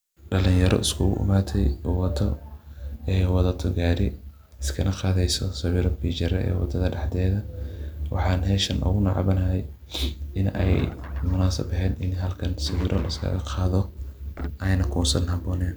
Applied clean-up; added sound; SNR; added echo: none; Guitar; 17 dB; none.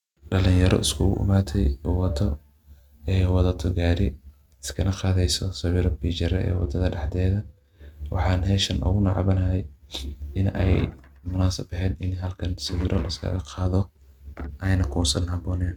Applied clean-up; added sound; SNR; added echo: neural mask model RNNoise.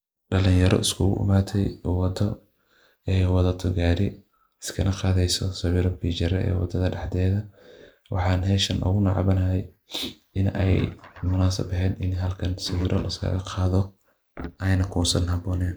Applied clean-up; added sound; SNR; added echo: neural mask model Resemble Enhance denoiser.